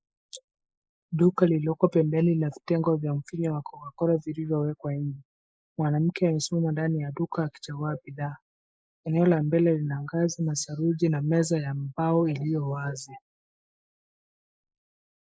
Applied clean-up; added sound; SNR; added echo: neural mask model Resemble Enhance denoiser.